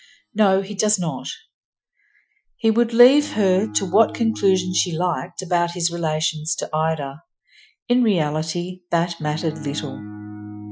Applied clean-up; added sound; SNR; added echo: classical method Wiener filter.